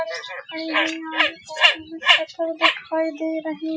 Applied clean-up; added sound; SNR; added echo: classical method Wiener filter.